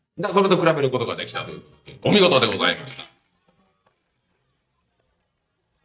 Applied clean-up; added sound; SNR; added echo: neural mask model DeepFilterNet 3.